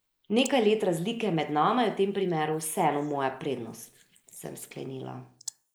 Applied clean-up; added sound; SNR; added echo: neural mask model Resemble Enhance denoiser.